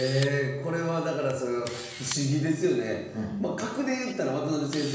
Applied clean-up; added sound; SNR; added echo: none; Camera; 16 dB; reverberation time 1.1 s.